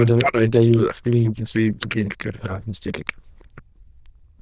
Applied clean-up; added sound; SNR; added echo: neural diffusion model UNIVERSE++.